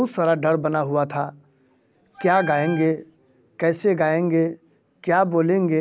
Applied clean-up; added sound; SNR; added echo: none; Wind instrument, woodwind instrument; 15 dB; none.